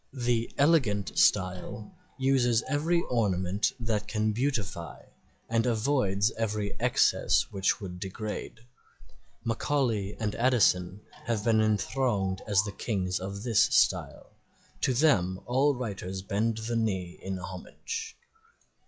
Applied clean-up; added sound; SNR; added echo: classical method log-MMSE.